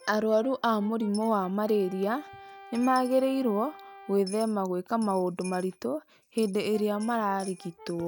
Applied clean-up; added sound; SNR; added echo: none; Coin (dropping) + Brass instrument; 20 dB; none.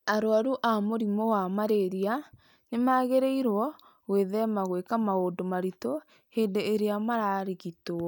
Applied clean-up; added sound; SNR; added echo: none; none; none; none.